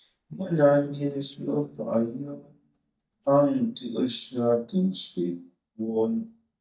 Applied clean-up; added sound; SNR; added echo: neural mask model DeepFilterNet 3.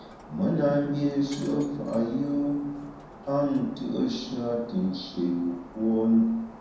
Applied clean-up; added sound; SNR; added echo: none; Shatter; 19 dB; reverberation time 0.7 s.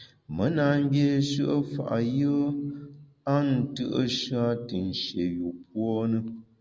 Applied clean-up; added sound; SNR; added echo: none; none; none; none.